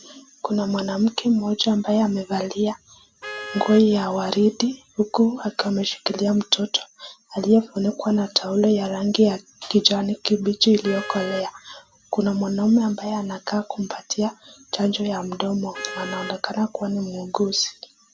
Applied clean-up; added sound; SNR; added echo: none; Vehicle horn, car horn, honking; 18 dB; none.